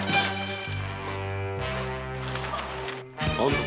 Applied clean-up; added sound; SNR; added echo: none; none; none; none.